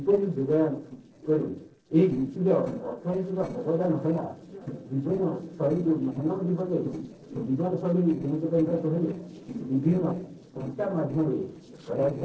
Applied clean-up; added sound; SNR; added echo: neural separator model SepFormer DNS4.